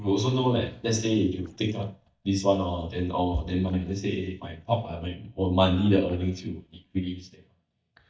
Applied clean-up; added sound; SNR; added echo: neural mask model DeepFilterNet 3.